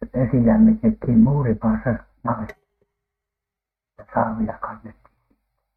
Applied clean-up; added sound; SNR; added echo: neural mask model RNNoise.